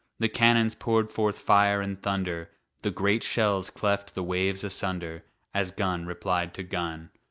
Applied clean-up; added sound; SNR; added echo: none; none; none; none.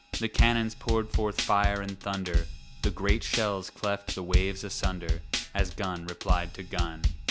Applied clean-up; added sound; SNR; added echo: none; Drum kit; -2 dB; none.